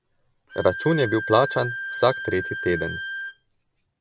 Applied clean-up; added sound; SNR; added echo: none; Bowed string instrument; 8 dB; none.